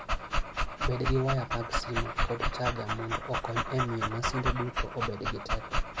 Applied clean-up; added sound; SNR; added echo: none; Dog; -3 dB; none.